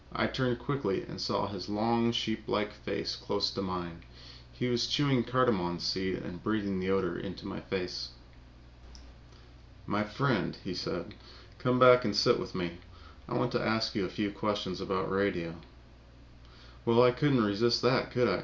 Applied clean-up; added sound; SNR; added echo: none; none; none; none.